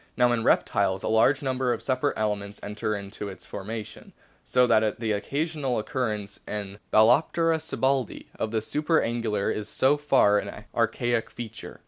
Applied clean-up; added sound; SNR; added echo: none; none; none; none.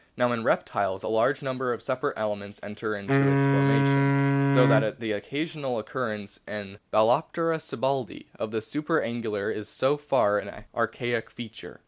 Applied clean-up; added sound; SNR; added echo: none; Wind instrument, woodwind instrument; -4 dB; none.